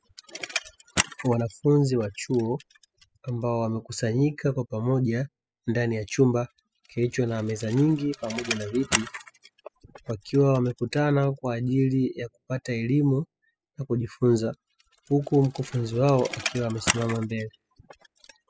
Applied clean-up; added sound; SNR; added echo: classical method spectral subtraction.